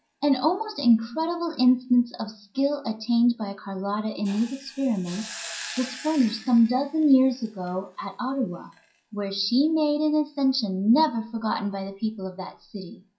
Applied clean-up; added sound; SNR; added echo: classical method WPE with log-MMSE.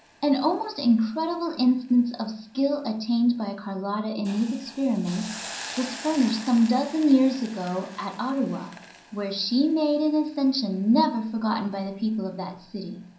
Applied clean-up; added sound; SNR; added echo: none; Hiss; 19 dB; reverberation time 0.6 s.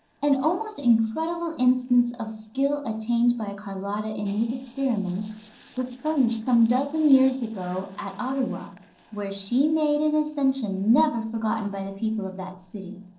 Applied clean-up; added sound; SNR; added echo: neural separator model SepFormer DNS4.